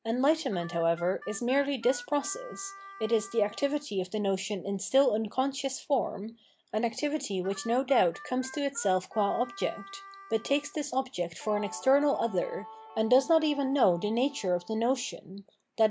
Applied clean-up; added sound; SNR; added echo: none; Guitar + Harmonica; 18 dB; none.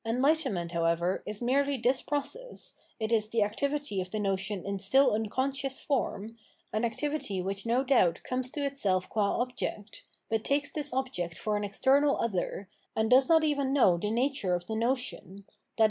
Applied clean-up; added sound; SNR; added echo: none; none; none; none.